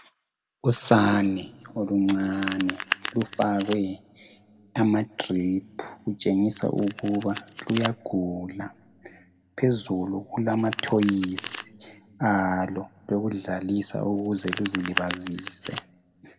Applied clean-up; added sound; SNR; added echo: none; Domestic sounds, home sounds; 12 dB; reverberation time 1.2 s.